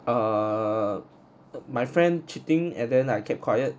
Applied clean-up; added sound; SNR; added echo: none; none; none; none.